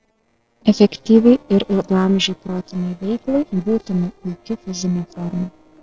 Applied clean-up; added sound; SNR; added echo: neural separator model SepFormer DNS4.